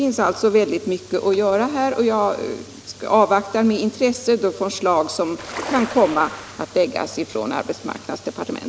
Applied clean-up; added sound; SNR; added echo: none; Ocean; 12 dB; none.